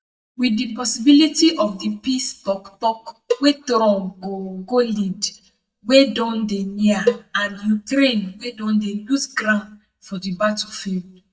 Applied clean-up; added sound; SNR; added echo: neural mask model DeepFilterNet 3.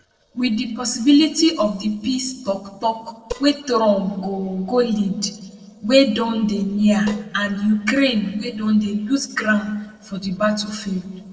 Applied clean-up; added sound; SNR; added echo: neural separator model SepFormer DNS4.